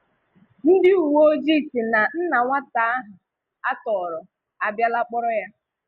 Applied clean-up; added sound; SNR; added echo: none; none; none; none.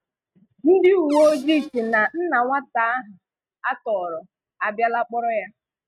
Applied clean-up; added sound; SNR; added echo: neural mask model RNNoise.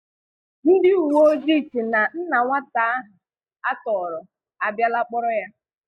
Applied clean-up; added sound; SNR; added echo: neural mask model DeepFilterNet 3.